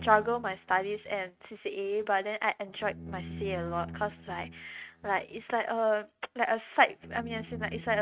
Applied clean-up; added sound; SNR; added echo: neural mask model RNNoise.